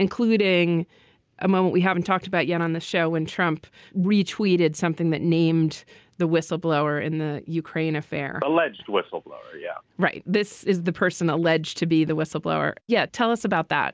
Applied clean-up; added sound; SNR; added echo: none; none; none; none.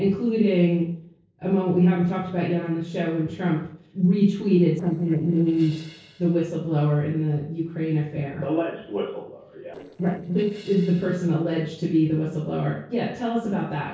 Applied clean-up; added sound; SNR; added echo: neural separator model SepFormer DNS4.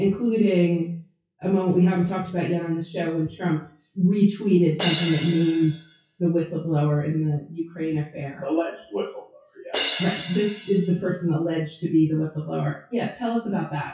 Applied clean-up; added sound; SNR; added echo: classical method WPE with log-MMSE.